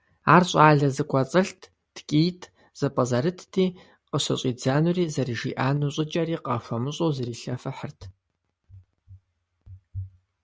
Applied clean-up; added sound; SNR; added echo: none; none; none; none.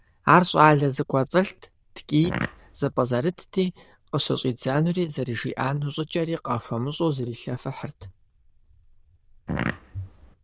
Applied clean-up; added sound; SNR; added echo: neural diffusion model UNIVERSE++.